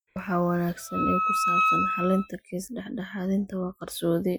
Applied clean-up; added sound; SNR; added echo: classical method Wiener filter.